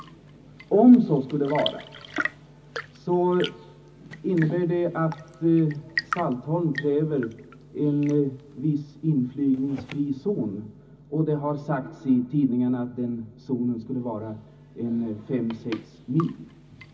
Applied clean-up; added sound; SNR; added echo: none; Tap / Fill (with liquid) / Trickle, dribble / Chirp, tweet / Engine; 15 dB; reverberation time 0.4 s.